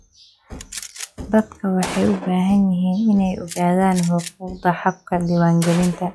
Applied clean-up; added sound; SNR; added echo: classical method log-MMSE.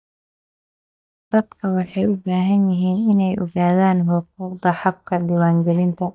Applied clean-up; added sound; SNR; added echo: neural mask model DeepFilterNet 3.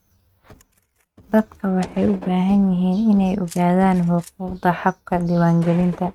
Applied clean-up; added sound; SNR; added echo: neural mask model RNNoise.